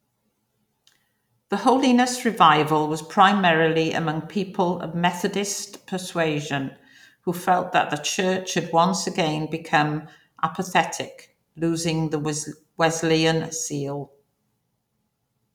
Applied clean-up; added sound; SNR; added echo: none; none; none; none.